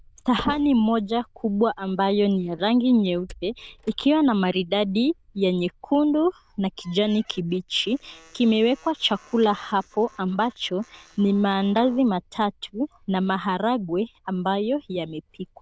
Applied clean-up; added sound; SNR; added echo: neural diffusion model UNIVERSE++.